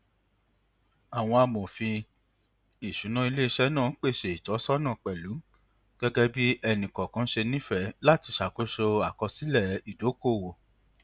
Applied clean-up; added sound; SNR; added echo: none; none; none; none.